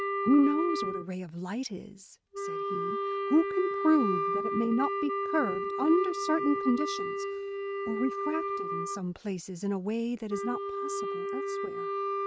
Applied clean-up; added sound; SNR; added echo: neural mask model RNNoise.